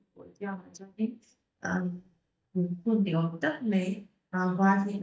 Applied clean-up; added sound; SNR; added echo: neural mask model DeepFilterNet 3.